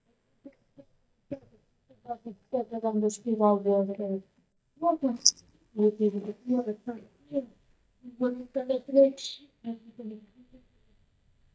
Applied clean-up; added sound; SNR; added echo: neural mask model DeepFilterNet 3.